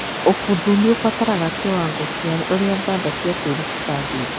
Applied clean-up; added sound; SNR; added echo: none; Water; 4 dB; none.